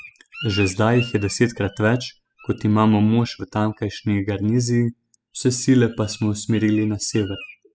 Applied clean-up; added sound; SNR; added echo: classical method spectral subtraction.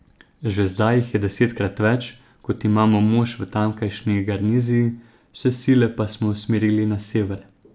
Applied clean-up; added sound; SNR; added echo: none; none; none; none.